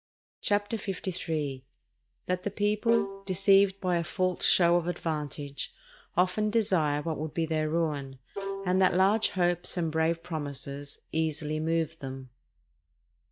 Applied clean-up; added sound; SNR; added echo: neural mask model DeepFilterNet 3.